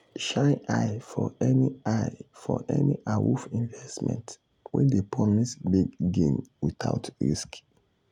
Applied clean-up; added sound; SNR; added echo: none; none; none; none.